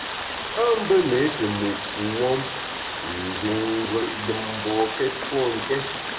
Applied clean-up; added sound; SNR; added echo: none; Rain; 5 dB; reverberation time 0.7 s.